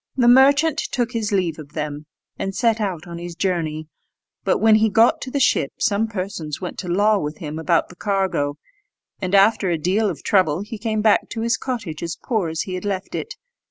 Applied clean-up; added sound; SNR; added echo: none; none; none; none.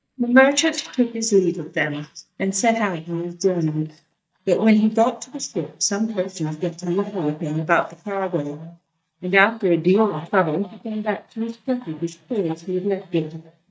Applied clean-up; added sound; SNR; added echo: neural mask model DeepFilterNet 3.